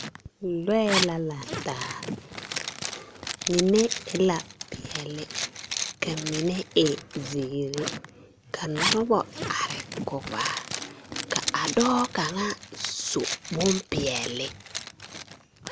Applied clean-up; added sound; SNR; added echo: none; Zipper (clothing); 6 dB; none.